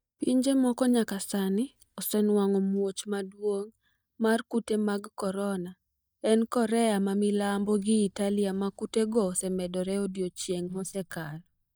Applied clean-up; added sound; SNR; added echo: neural mask model DeepFilterNet 3.